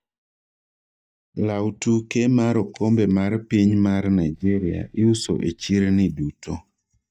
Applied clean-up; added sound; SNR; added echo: neural mask model DeepFilterNet 3.